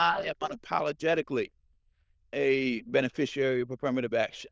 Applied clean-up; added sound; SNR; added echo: neural diffusion model UNIVERSE++.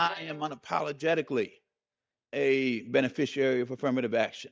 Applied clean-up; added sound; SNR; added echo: neural mask model DeepFilterNet 3.